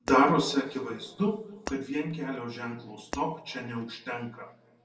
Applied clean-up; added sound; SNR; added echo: none; Shatter; 17 dB; reverberation time 1.2 s.